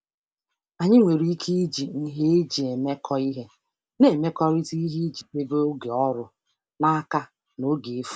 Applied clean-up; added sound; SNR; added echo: none; none; none; none.